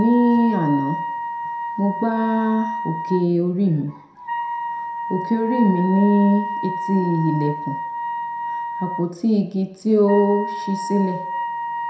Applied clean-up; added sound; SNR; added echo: none; Wind instrument, woodwind instrument; 6 dB; reverberation time 0.5 s.